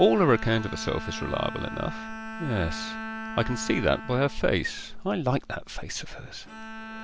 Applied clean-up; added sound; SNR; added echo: none; Bowed string instrument; 11 dB; none.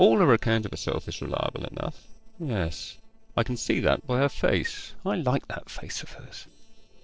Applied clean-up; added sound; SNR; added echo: neural separator model SepFormer DNS4.